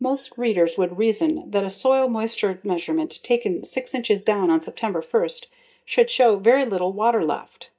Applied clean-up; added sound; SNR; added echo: neural mask model DeepFilterNet 3.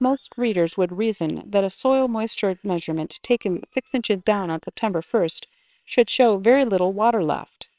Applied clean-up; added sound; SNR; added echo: neural separator model SepFormer WHAMR!.